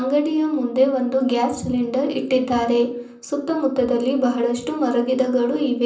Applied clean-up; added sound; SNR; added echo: none; none; none; reverberation time 0.6 s.